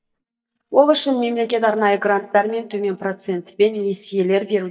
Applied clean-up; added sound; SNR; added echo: neural mask model DeepFilterNet 3.